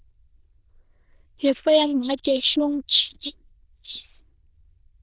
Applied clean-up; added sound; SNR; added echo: neural diffusion model UNIVERSE++.